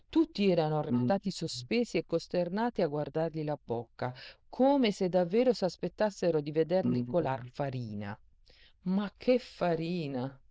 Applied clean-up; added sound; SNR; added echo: neural diffusion model UNIVERSE++.